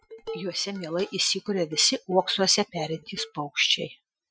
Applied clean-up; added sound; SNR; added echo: classical method Wiener filter.